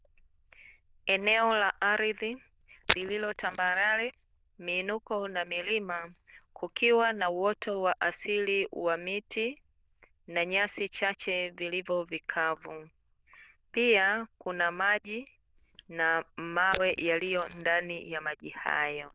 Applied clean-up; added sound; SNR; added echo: neural diffusion model UNIVERSE++.